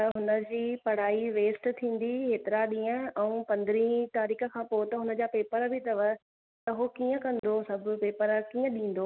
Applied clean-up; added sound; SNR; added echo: none; none; none; none.